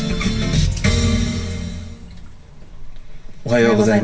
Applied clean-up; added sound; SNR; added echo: none; Bathtub (filling or washing); 14 dB; reverberation time 2.0 s.